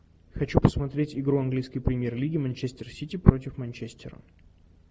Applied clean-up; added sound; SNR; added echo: none; none; none; none.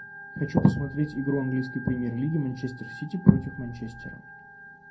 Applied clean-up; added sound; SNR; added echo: none; Organ; 17 dB; reverberation time 0.2 s.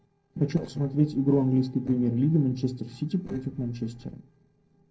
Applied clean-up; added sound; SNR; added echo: neural separator model SepFormer DNS4.